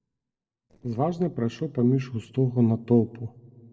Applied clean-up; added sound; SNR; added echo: neural separator model SepFormer DNS4.